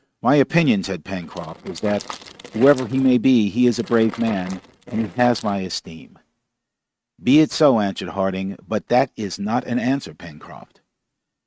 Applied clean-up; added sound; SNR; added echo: neural mask model RNNoise.